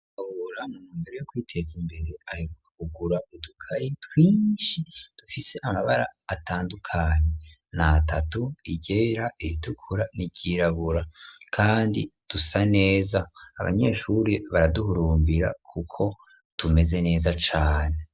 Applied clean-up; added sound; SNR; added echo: none; none; none; none.